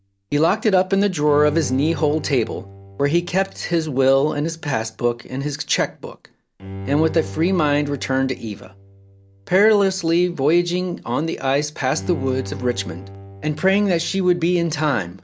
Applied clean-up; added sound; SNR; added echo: none; Bowed string instrument; 15 dB; none.